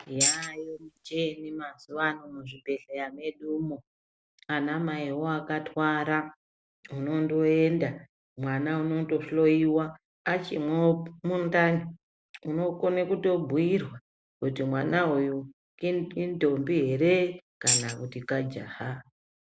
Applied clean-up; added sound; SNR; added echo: none; Tambourine; 1 dB; none.